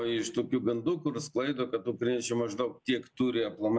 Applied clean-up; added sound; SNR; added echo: none; none; none; none.